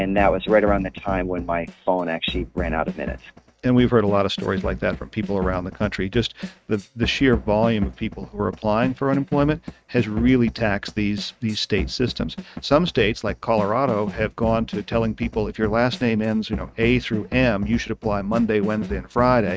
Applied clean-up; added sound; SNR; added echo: neural mask model RNNoise.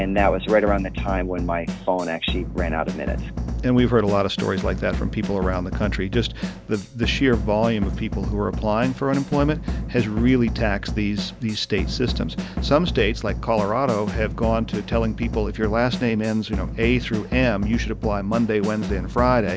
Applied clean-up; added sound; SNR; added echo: none; Drum / Drum kit; 5 dB; none.